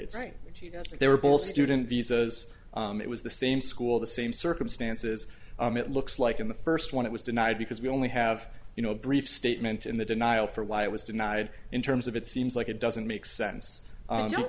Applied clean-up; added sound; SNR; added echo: none; none; none; none.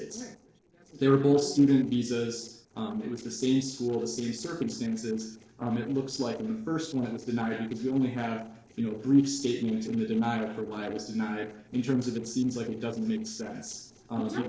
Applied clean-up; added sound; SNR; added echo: neural separator model SepFormer DNS4.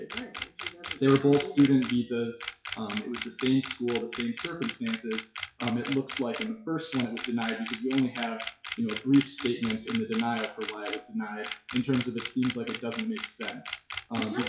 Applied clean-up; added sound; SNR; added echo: classical method WPE with log-MMSE.